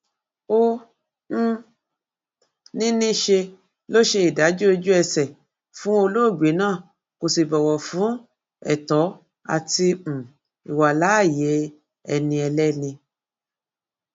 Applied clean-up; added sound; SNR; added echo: none; none; none; none.